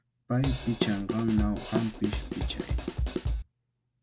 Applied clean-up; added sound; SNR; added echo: none; Drum kit; 0 dB; none.